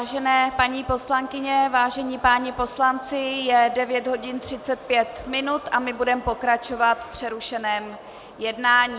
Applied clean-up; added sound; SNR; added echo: none; none; none; none.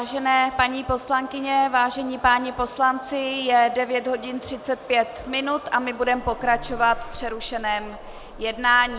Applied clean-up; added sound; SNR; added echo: none; Buzz; 15 dB; none.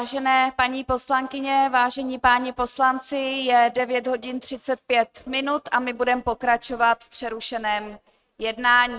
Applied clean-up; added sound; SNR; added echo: neural mask model RNNoise.